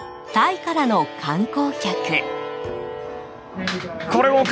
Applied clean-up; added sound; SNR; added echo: none; none; none; none.